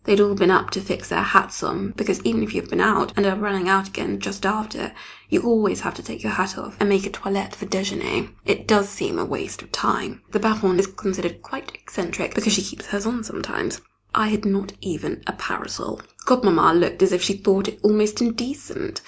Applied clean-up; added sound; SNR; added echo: none; none; none; none.